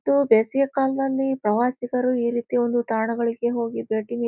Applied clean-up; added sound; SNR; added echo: none; none; none; none.